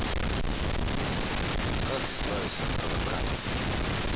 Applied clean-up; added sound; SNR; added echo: none; none; none; none.